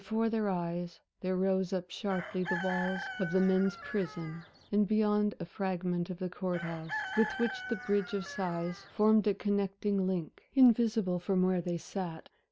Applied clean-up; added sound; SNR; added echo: none; Chicken, rooster; 10 dB; none.